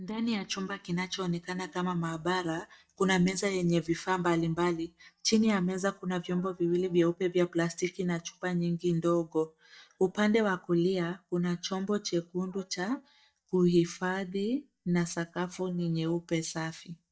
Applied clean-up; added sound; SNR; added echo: neural mask model DeepFilterNet 3.